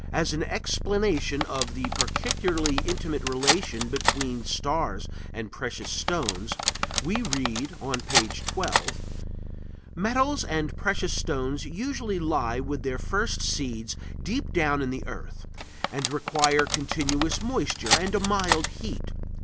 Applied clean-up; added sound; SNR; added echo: none; Cutlery, silverware + Purr; 1 dB; none.